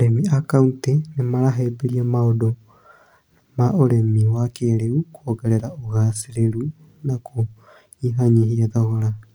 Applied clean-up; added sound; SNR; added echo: none; none; none; none.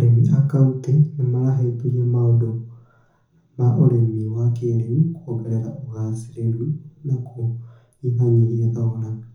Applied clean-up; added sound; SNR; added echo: none; none; none; reverberation time 0.6 s.